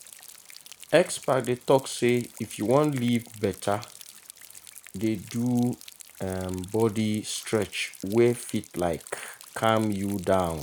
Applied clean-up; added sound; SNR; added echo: none; Rain; 20 dB; none.